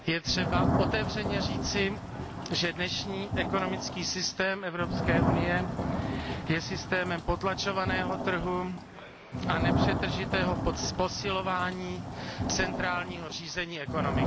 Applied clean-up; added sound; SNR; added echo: none; Thunder / Rain; 0 dB; none.